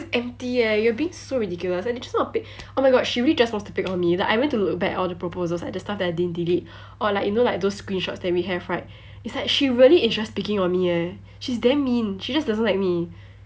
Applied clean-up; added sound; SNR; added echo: none; none; none; none.